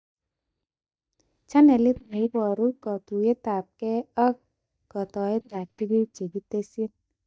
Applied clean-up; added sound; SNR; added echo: neural mask model DeepFilterNet 3.